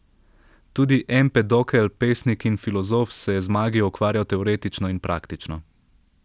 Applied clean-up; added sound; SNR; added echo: none; none; none; none.